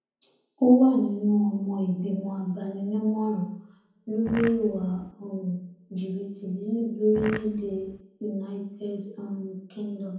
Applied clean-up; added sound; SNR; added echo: none; Fart; 10 dB; reverberation time 0.7 s.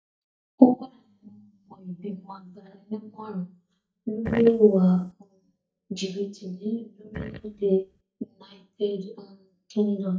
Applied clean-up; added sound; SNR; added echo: neural mask model DeepFilterNet 3.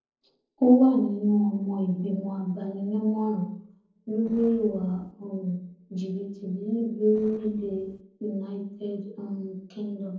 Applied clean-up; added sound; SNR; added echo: neural separator model SepFormer DNS4.